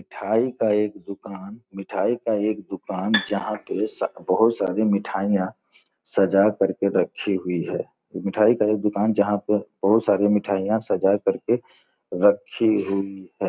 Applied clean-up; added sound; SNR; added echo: none; Bowed string instrument; 8 dB; none.